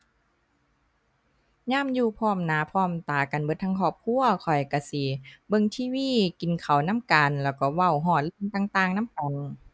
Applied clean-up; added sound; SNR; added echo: none; none; none; none.